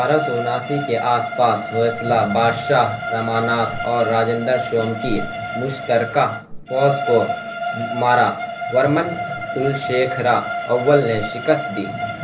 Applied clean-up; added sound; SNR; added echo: none; Bowed string instrument; 7 dB; reverberation time 0.3 s.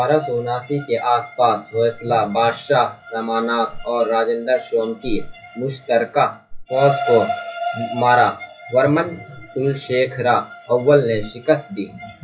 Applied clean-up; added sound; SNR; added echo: classical method WPE with log-MMSE.